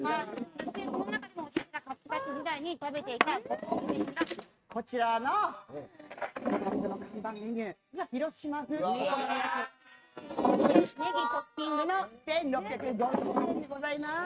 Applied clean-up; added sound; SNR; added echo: neural mask model RNNoise.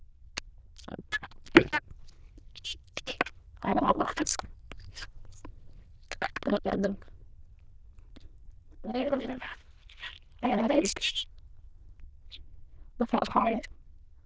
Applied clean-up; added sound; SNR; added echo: neural diffusion model UNIVERSE++.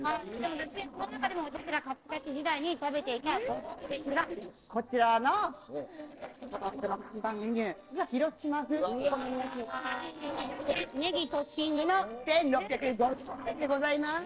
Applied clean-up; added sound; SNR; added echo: neural separator model SepFormer DNS4.